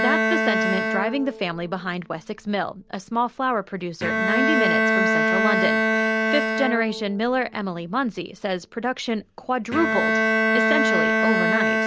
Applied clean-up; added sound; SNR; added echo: none; Bowed string instrument; -3 dB; none.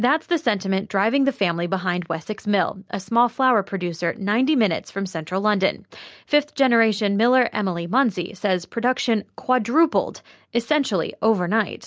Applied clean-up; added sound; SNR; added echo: none; none; none; none.